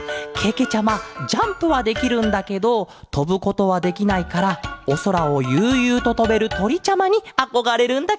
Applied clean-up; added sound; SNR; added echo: none; none; none; none.